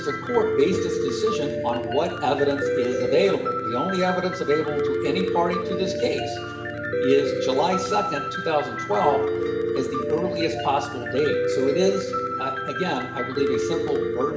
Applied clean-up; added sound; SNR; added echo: none; Piano; 1 dB; reverberation time 1.4 s.